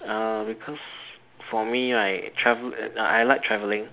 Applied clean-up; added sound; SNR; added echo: none; none; none; none.